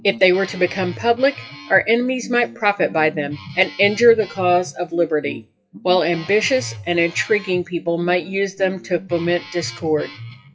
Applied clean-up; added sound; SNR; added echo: classical method WPE with log-MMSE.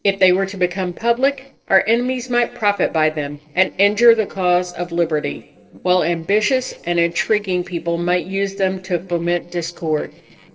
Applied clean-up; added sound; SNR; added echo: neural separator model SepFormer DNS4.